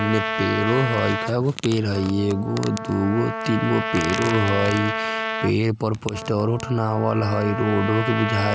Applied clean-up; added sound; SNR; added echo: none; Trumpet; 6 dB; none.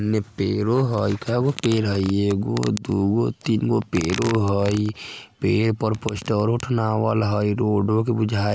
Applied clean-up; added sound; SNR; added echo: none; none; none; none.